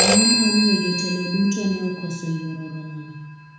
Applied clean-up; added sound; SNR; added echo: none; Telephone; 1 dB; reverberation time 0.9 s.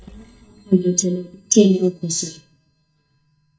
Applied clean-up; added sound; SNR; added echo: neural mask model DeepFilterNet 3.